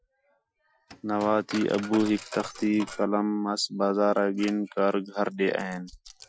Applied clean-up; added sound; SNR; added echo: classical method Wiener filter.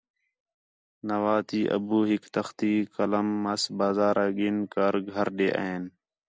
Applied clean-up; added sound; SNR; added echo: none; none; none; none.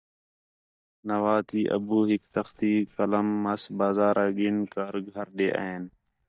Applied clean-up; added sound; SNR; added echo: neural mask model DeepFilterNet 3.